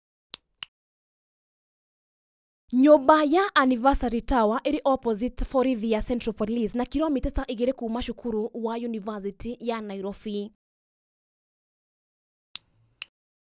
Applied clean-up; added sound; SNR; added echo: none; none; none; none.